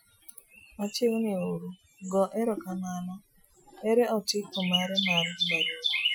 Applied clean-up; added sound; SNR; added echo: classical method Wiener filter.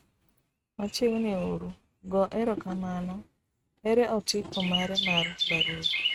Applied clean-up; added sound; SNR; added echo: neural mask model RNNoise.